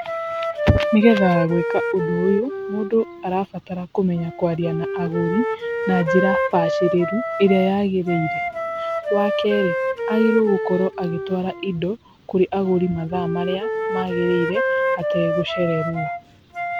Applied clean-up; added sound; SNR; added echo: none; Wind instrument, woodwind instrument; 3 dB; none.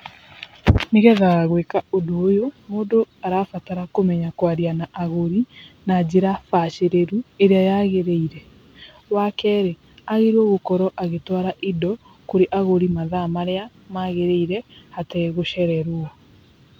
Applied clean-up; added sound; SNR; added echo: none; none; none; none.